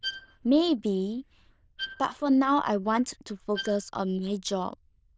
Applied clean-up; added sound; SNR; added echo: neural diffusion model UNIVERSE++.